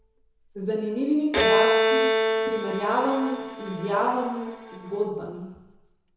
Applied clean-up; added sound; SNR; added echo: none; Bowed string instrument; -1 dB; reverberation time 1.0 s.